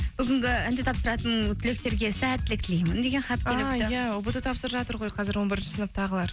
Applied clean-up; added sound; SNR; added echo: none; none; none; none.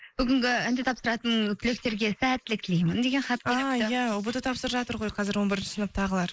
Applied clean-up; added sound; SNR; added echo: neural mask model Resemble Enhance denoiser.